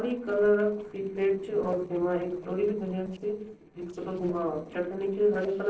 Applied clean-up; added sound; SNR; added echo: neural separator model SepFormer DNS4.